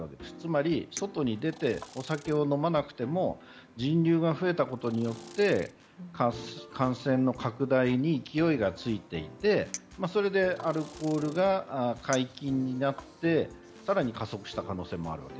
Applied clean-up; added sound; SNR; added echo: none; Chink, clink + Insect; 20 dB; none.